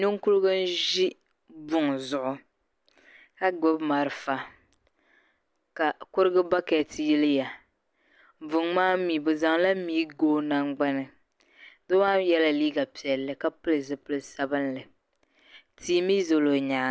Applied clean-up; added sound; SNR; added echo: none; none; none; none.